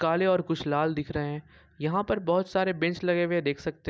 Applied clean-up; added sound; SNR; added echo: none; none; none; none.